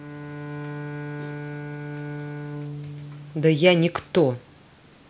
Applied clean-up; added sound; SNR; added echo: none; Bowed string instrument; 9 dB; none.